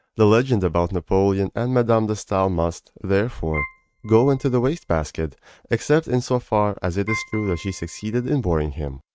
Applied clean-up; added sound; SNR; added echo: neural mask model RNNoise.